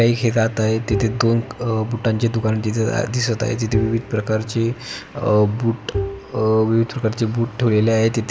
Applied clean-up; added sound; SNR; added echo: none; Bowed string instrument; 11 dB; none.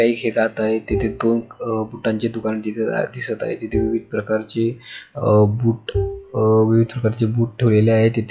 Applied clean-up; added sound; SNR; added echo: classical method log-MMSE.